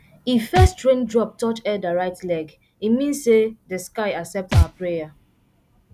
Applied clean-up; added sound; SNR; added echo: none; Thump, thud; 4 dB; none.